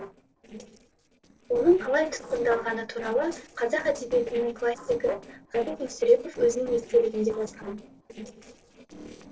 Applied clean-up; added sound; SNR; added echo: neural separator model SepFormer DNS4.